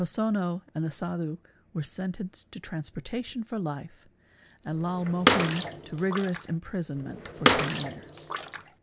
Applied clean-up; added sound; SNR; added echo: none; Bathtub (filling or washing) / Water / Splash, splatter; -3 dB; none.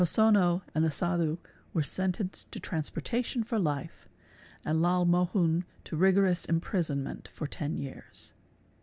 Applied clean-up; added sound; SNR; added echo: none; none; none; none.